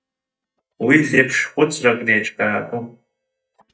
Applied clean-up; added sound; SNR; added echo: neural mask model DeepFilterNet 3.